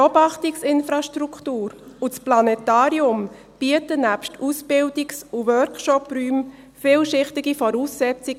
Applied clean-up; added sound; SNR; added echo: none; none; none; none.